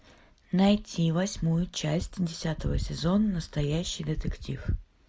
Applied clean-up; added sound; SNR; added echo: none; none; none; none.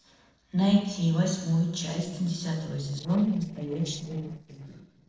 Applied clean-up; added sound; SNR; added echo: neural separator model SepFormer DNS4.